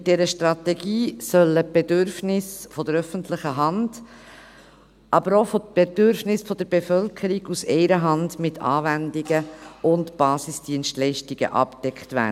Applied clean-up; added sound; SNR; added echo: none; none; none; none.